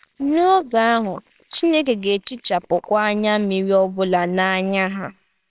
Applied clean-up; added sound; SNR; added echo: neural separator model SepFormer WHAMR!.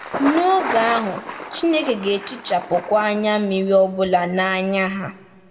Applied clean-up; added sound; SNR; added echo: none; Thunder; 11 dB; reverberation time 1.1 s.